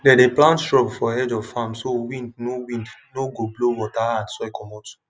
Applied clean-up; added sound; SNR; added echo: none; none; none; none.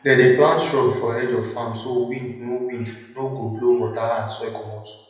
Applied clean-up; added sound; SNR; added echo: none; none; none; reverberation time 0.9 s.